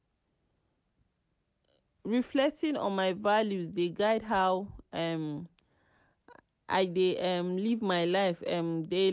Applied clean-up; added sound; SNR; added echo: none; none; none; none.